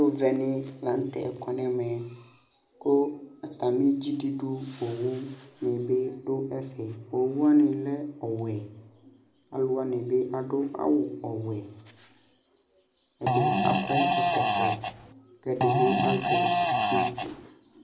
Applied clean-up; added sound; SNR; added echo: none; Fart; -4 dB; none.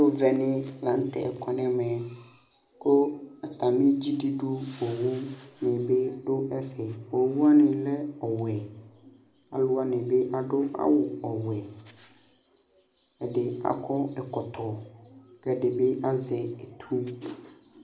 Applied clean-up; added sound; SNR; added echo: none; none; none; none.